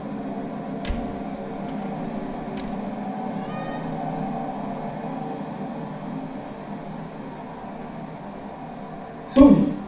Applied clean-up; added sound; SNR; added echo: none; Slam; 15 dB; reverberation time 0.6 s.